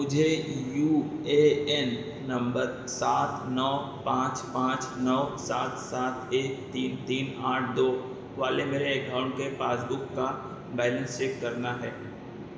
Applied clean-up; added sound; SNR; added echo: none; none; none; reverberation time 1.9 s.